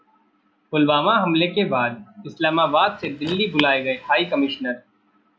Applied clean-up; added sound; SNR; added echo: none; Car; 14 dB; none.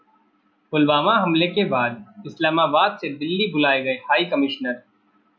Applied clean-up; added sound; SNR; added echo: none; none; none; none.